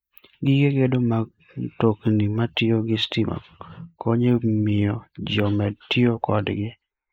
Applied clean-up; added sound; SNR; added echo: neural mask model Resemble Enhance denoiser.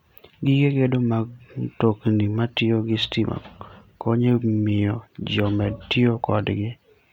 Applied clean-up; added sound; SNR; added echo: none; none; none; none.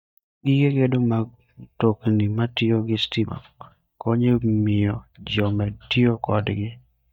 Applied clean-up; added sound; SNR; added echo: neural mask model DeepFilterNet 3.